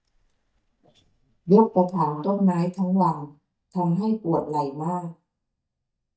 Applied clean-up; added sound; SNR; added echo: neural mask model DeepFilterNet 3.